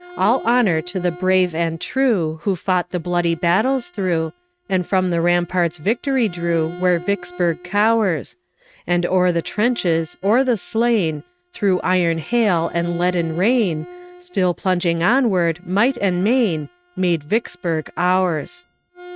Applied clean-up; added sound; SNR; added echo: neural mask model RNNoise.